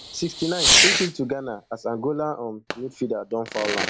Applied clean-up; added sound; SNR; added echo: none; Fireworks; -3 dB; none.